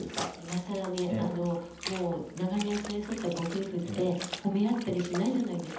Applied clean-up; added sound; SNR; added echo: none; Trickle, dribble / Splash, splatter; 12 dB; reverberation time 0.8 s.